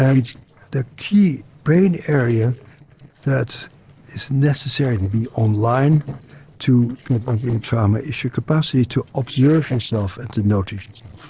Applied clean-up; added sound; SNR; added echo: neural separator model SepFormer DNS4.